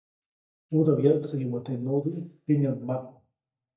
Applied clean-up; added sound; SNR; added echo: neural mask model DeepFilterNet 3.